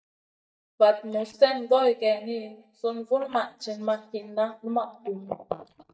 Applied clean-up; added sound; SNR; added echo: neural mask model DeepFilterNet 3.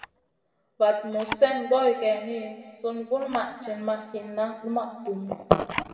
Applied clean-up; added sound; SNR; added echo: none; Camera; 15 dB; reverberation time 2.0 s.